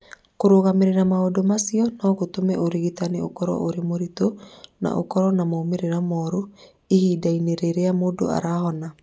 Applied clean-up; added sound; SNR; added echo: none; none; none; none.